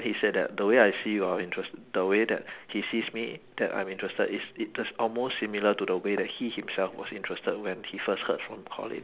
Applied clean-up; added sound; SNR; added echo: none; none; none; none.